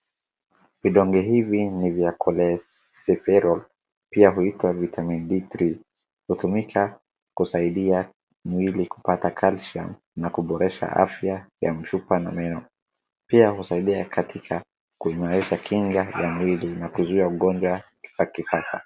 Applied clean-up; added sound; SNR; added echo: none; none; none; none.